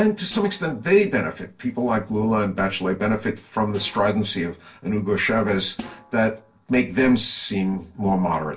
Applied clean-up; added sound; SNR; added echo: neural separator model SepFormer DNS4.